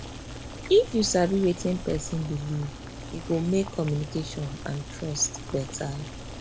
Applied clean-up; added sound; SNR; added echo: none; Boiling; 10 dB; none.